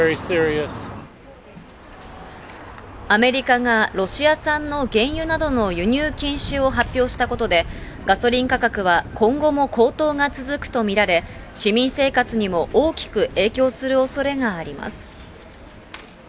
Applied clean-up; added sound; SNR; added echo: none; none; none; none.